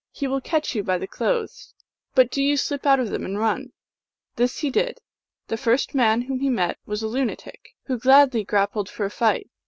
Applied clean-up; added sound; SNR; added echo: none; none; none; none.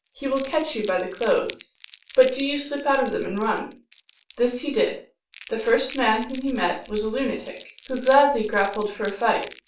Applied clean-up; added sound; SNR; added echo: none; Crumpling, crinkling; 14 dB; reverberation time 0.3 s.